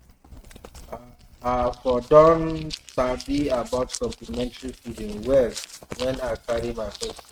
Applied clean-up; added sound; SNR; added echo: neural mask model RNNoise.